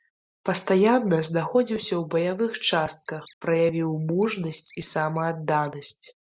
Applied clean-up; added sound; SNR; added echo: neural mask model RNNoise.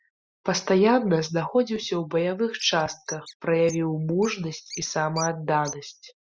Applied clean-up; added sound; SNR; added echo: classical method Wiener filter.